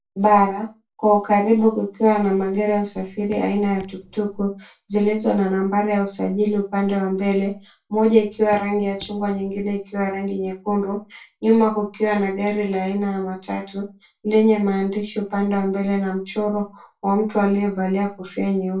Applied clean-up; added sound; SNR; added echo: neural separator model SepFormer DNS4.